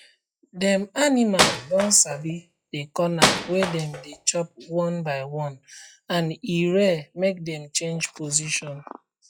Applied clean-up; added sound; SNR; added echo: classical method log-MMSE.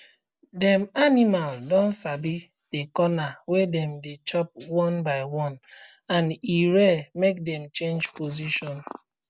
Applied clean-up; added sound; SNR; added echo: none; none; none; none.